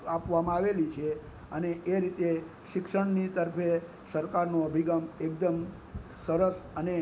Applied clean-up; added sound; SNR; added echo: none; none; none; none.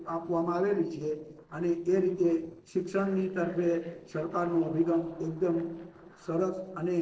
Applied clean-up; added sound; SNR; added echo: neural separator model SepFormer DNS4.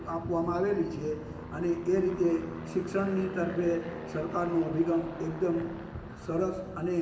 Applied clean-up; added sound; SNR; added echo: none; Aircraft; 12 dB; reverberation time 1.1 s.